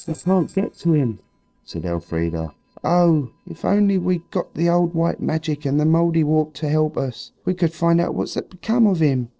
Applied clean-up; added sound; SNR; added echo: neural separator model SepFormer DNS4.